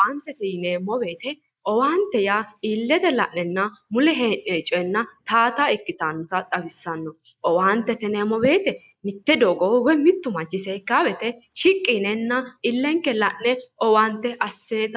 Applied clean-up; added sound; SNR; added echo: neural mask model Resemble Enhance denoiser.